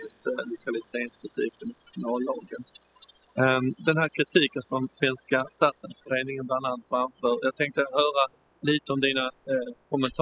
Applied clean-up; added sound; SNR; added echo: classical method spectral subtraction.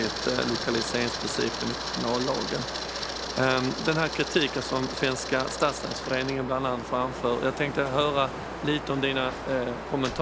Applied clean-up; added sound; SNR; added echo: none; Wind + Camera; 6 dB; none.